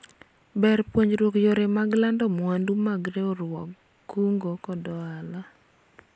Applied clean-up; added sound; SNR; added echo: none; none; none; none.